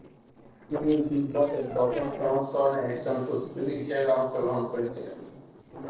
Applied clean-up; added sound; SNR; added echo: neural separator model SepFormer DNS4.